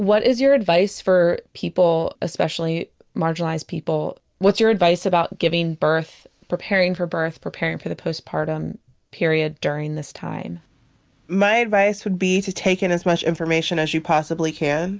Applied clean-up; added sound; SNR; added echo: none; none; none; none.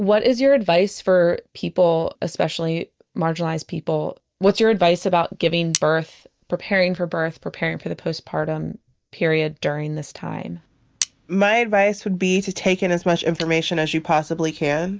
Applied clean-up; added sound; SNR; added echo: neural mask model DeepFilterNet 3.